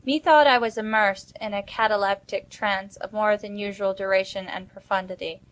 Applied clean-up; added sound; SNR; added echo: none; none; none; none.